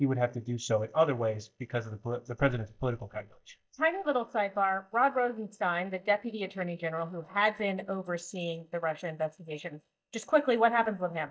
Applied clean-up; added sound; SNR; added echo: neural mask model DeepFilterNet 3.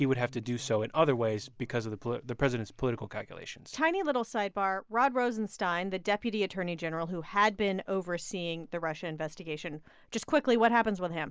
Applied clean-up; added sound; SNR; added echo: none; none; none; none.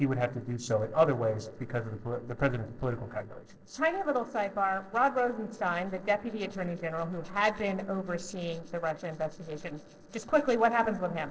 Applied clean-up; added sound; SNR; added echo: neural separator model SepFormer DNS4.